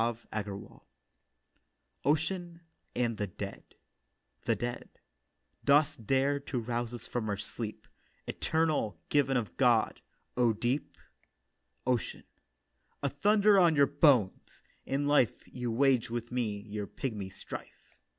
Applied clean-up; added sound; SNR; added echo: none; none; none; none.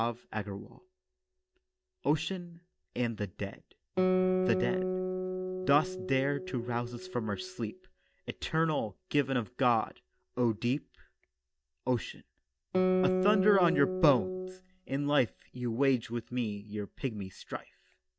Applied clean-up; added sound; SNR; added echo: neural mask model DeepFilterNet 3.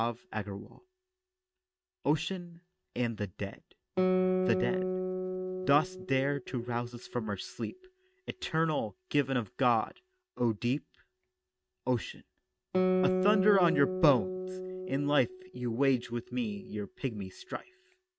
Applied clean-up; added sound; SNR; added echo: neural mask model RNNoise.